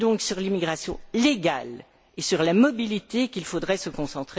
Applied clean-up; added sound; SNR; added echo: none; none; none; none.